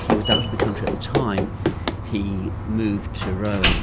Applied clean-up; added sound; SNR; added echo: none; Run + Slam; -2 dB; none.